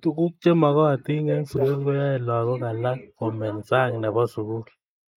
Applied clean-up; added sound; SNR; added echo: neural mask model Resemble Enhance denoiser.